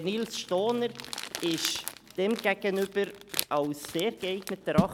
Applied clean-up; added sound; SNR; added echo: none; Crumpling, crinkling; 6 dB; none.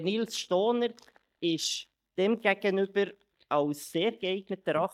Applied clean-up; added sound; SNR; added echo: neural mask model DeepFilterNet 3.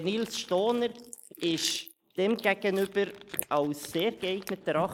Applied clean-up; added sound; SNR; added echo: neural mask model Resemble Enhance denoiser.